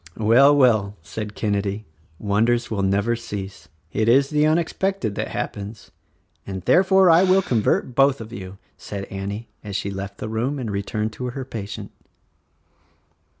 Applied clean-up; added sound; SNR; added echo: none; Breathing; 18 dB; none.